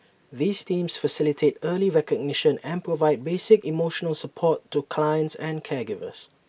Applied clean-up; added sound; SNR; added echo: none; none; none; none.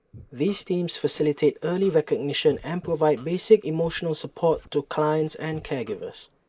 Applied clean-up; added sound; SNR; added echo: neural mask model Resemble Enhance denoiser.